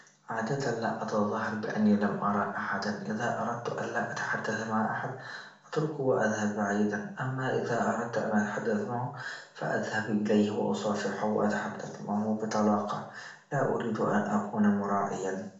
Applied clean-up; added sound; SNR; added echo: none; none; none; reverberation time 0.5 s.